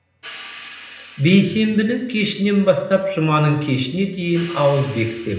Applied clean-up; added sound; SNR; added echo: none; Hi-hat; 20 dB; reverberation time 0.9 s.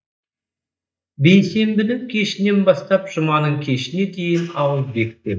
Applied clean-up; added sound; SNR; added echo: neural mask model DeepFilterNet 3.